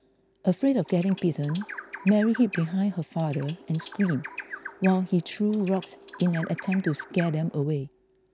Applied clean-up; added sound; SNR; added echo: none; Bird; 14 dB; none.